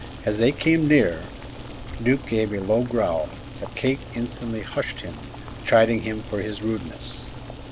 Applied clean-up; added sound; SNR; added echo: none; Boiling; 12 dB; none.